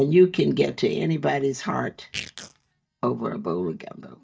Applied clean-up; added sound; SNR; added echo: neural mask model DeepFilterNet 3.